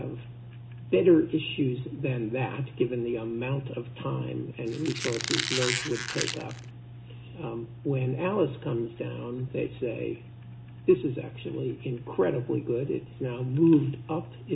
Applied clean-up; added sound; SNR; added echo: none; Squeak; 4 dB; none.